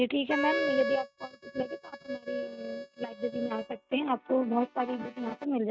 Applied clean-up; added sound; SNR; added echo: neural mask model RNNoise.